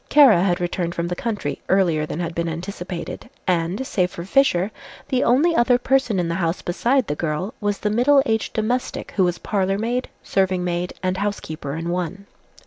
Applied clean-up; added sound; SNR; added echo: none; none; none; none.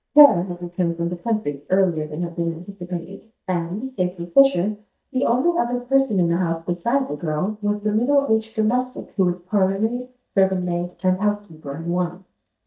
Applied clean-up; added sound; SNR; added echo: neural mask model DeepFilterNet 3.